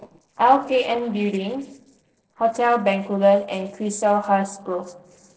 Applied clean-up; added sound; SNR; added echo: neural separator model SepFormer DNS4.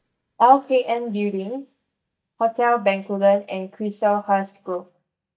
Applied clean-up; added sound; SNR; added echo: neural mask model DeepFilterNet 3.